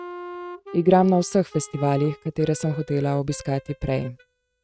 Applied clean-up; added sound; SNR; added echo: neural mask model RNNoise.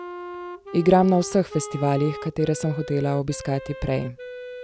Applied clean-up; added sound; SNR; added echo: none; Wind instrument, woodwind instrument; 13 dB; none.